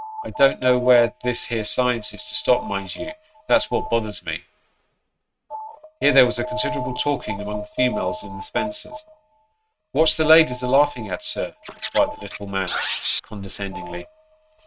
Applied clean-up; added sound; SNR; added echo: neural mask model RNNoise.